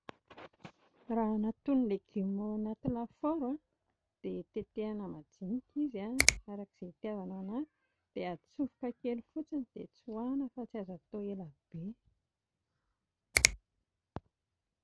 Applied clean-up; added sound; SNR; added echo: none; Finger snapping; -5 dB; none.